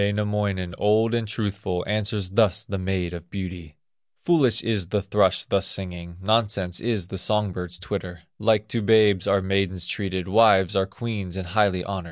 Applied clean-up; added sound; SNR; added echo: none; none; none; none.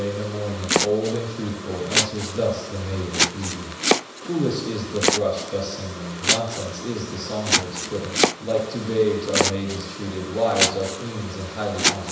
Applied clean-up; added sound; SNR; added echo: none; Domestic sounds, home sounds; 0 dB; reverberation time 1.0 s.